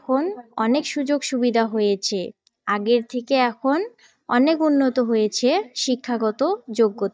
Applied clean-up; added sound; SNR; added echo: neural mask model DeepFilterNet 3.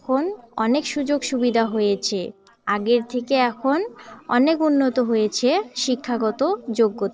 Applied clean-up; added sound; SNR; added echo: neural separator model SepFormer DNS4.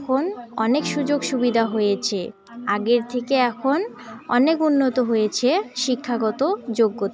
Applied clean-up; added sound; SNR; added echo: none; Piano; 16 dB; none.